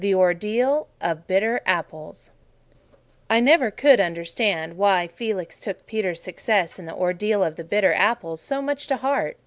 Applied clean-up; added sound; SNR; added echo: none; none; none; none.